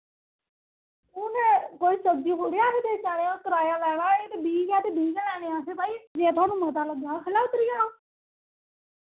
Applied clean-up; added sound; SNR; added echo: none; none; none; none.